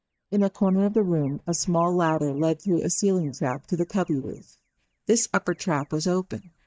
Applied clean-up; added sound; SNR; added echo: neural mask model DeepFilterNet 3.